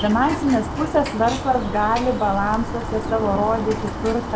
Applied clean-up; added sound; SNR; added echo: none; Bird; 6 dB; none.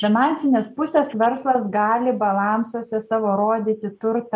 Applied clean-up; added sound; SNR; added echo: none; none; none; none.